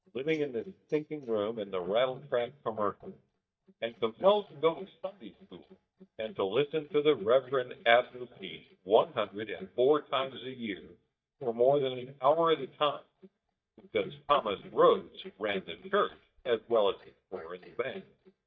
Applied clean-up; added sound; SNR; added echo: neural mask model DeepFilterNet 3.